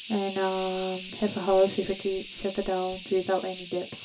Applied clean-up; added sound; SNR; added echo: none; Hiss; 6 dB; reverberation time 0.1 s.